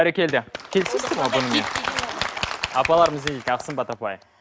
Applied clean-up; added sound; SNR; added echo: none; none; none; none.